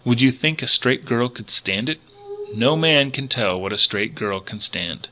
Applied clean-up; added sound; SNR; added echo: none; Glass; 16 dB; none.